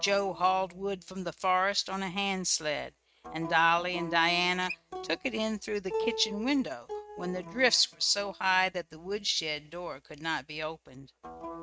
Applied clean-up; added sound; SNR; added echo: neural mask model RNNoise.